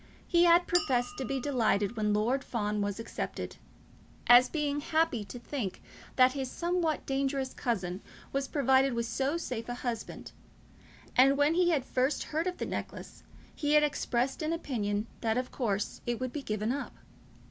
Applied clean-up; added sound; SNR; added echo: none; Chink, clink; 12 dB; none.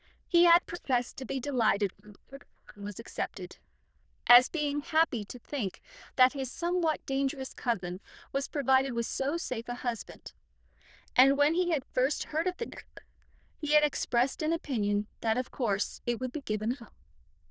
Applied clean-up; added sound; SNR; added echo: neural diffusion model UNIVERSE++.